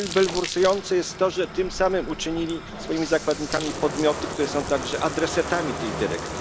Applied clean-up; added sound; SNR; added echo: none; Bathtub (filling or washing); 8 dB; none.